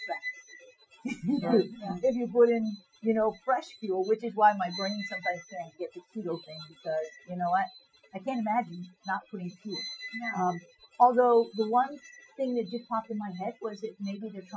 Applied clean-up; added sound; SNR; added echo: classical method Wiener filter.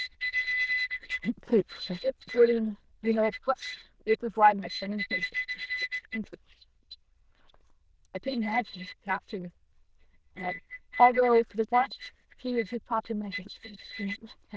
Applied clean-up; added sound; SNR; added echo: neural diffusion model UNIVERSE++.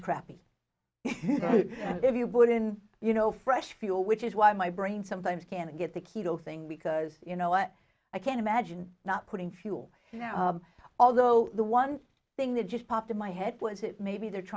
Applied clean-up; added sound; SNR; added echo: none; none; none; none.